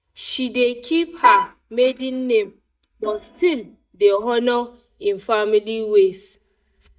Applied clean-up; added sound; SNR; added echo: neural mask model DeepFilterNet 3.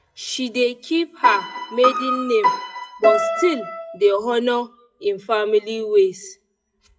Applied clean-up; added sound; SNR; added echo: classical method WPE with log-MMSE.